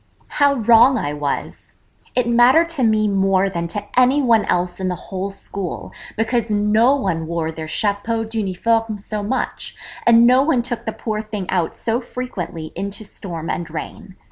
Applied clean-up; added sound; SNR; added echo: none; none; none; none.